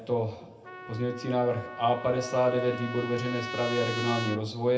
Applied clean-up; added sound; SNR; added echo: none; Trumpet; 10 dB; reverberation time 0.3 s.